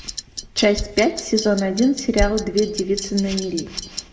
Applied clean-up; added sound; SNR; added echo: none; Clock; 12 dB; reverberation time 0.9 s.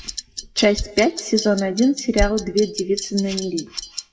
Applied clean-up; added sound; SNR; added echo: classical method WPE with log-MMSE.